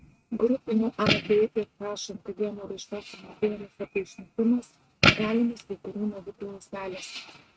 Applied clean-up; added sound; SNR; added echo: neural mask model RNNoise.